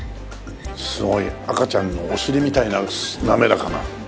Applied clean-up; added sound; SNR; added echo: none; none; none; none.